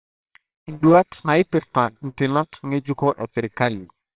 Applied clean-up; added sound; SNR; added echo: neural separator model SepFormer WHAMR!.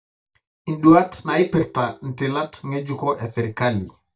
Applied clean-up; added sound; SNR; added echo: neural mask model DeepFilterNet 3.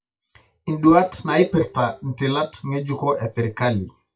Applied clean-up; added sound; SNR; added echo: classical method WPE with log-MMSE.